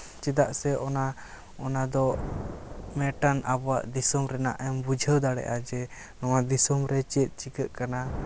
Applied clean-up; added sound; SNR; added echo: none; Thunder; 15 dB; none.